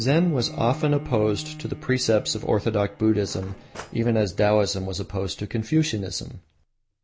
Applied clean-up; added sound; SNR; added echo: none; Cutlery, silverware / Drawer open or close + Bowed string instrument; 18 dB; none.